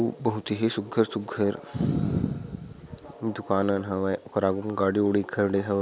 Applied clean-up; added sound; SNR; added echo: none; none; none; none.